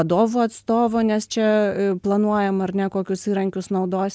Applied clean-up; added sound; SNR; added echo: none; none; none; none.